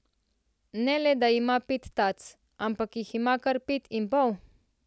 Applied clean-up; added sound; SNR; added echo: none; none; none; none.